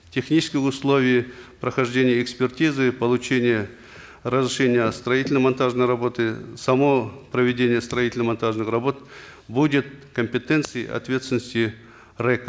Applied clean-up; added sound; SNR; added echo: none; none; none; none.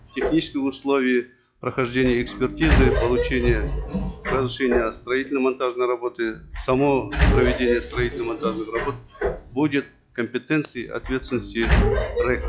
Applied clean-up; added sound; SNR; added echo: classical method log-MMSE.